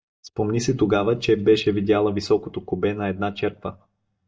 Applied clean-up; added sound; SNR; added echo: neural mask model DeepFilterNet 3.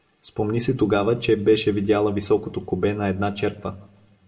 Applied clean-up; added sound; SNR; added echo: none; Rattle; 19 dB; reverberation time 0.5 s.